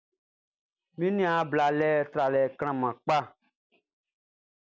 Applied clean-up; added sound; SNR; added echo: none; none; none; none.